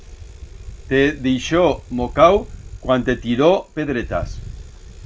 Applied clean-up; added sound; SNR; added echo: none; Bicycle; 14 dB; none.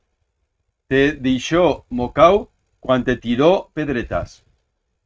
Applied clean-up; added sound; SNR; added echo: neural mask model RNNoise.